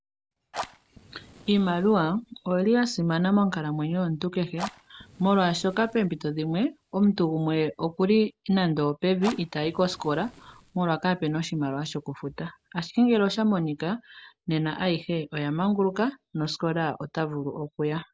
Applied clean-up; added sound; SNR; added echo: none; Fire; 20 dB; none.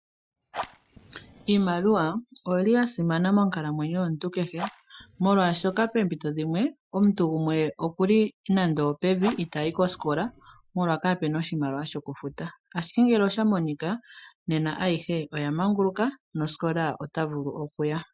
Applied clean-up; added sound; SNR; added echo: classical method Wiener filter.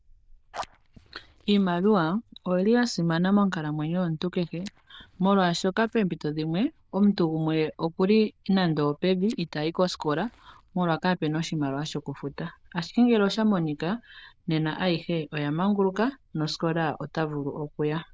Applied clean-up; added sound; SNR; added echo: neural diffusion model UNIVERSE++.